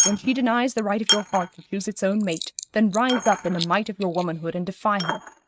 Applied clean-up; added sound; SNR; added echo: neural mask model RNNoise.